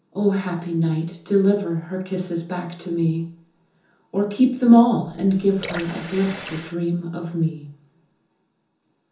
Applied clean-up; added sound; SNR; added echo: none; Water tap, faucet / Water; 13 dB; reverberation time 0.6 s.